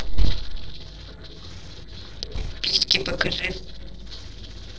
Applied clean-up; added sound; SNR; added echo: neural separator model SepFormer DNS4.